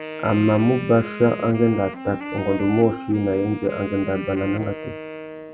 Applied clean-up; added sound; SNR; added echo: none; Wind instrument, woodwind instrument; 12 dB; none.